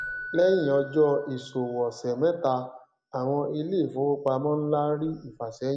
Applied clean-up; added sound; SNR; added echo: none; Keyboard (musical); 18 dB; none.